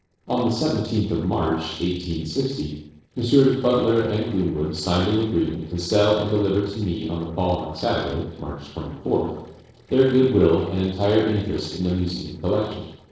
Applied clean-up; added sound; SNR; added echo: neural separator model SepFormer DNS4.